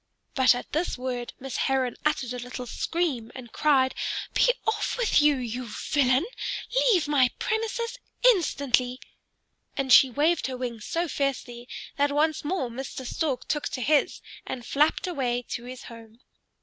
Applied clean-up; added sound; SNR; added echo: none; none; none; none.